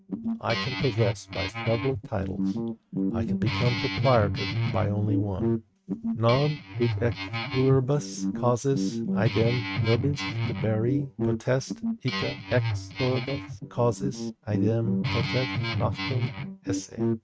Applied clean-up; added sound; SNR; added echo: neural mask model RNNoise.